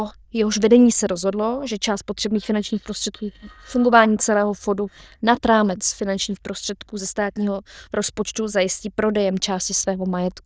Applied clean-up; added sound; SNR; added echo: neural diffusion model UNIVERSE++.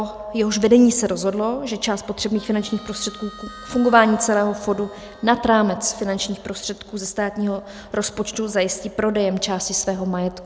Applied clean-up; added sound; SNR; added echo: none; Harmonica; 20 dB; none.